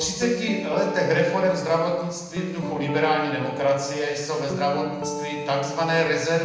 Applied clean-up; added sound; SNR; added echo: none; Guitar; 8 dB; reverberation time 1.0 s.